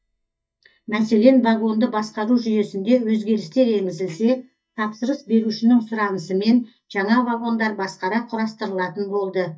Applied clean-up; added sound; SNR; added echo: neural mask model DeepFilterNet 3.